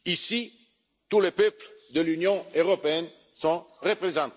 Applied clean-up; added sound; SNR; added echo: none; none; none; none.